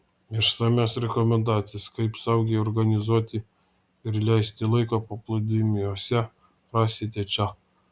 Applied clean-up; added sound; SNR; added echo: none; none; none; none.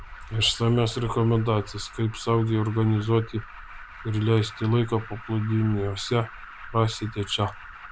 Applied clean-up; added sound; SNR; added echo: none; Alarm; 15 dB; none.